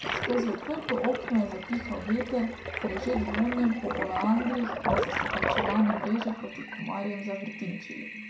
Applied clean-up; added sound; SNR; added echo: none; Toilet flush; 3 dB; reverberation time 0.5 s.